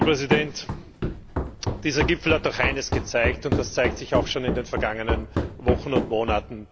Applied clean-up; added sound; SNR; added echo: none; Run; 2 dB; none.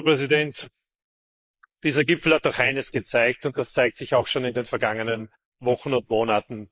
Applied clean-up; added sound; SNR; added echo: neural mask model Resemble Enhance denoiser.